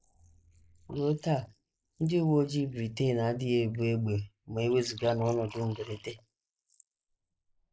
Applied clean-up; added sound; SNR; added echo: neural mask model Resemble Enhance denoiser.